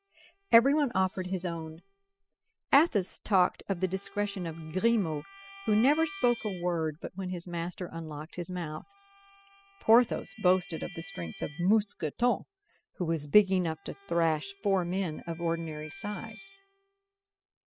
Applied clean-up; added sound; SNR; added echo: classical method spectral subtraction.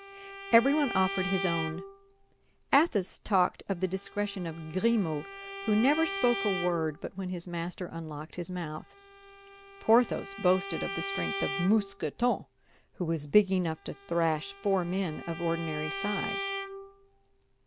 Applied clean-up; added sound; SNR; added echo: none; Bowed string instrument; 10 dB; none.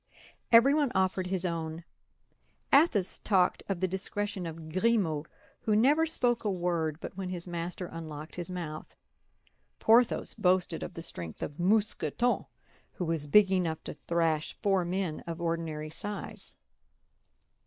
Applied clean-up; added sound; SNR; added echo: neural mask model Resemble Enhance denoiser.